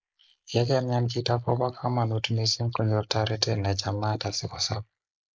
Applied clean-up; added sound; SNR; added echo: neural mask model Resemble Enhance denoiser.